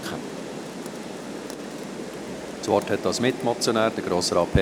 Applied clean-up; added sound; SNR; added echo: none; Rain; 8 dB; none.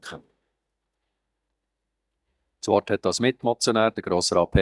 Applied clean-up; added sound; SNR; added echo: neural mask model DeepFilterNet 3.